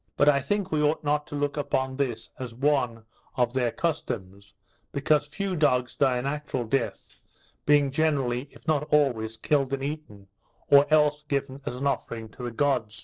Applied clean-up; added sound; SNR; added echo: neural separator model SepFormer DNS4.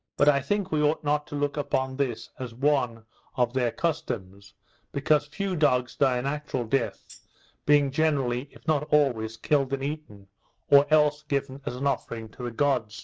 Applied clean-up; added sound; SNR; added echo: neural mask model DeepFilterNet 3.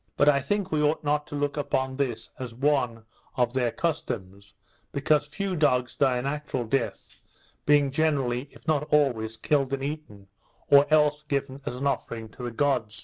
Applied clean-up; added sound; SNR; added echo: none; Tambourine; 19 dB; none.